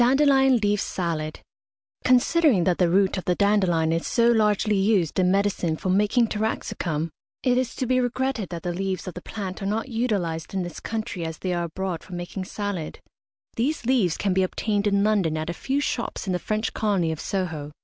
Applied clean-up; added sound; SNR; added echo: none; none; none; none.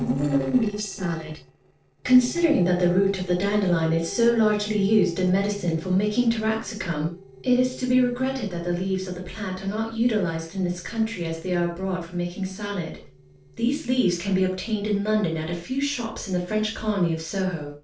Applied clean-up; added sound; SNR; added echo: neural separator model SepFormer DNS4.